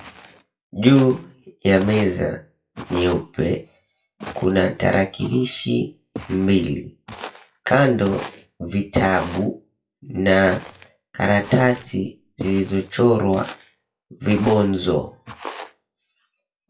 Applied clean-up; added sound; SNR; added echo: classical method WPE with log-MMSE.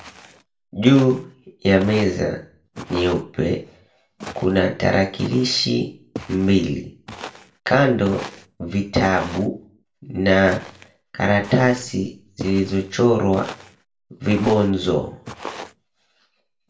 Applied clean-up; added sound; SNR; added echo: none; Walk, footsteps; 18 dB; reverberation time 0.3 s.